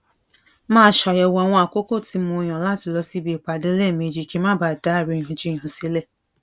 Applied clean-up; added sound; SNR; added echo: none; none; none; none.